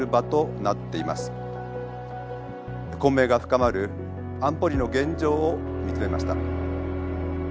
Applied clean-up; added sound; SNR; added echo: none; none; none; none.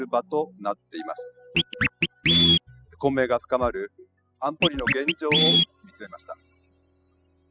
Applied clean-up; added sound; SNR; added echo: classical method spectral subtraction.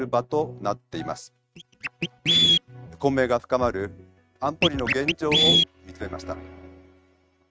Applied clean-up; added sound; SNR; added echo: neural mask model RNNoise.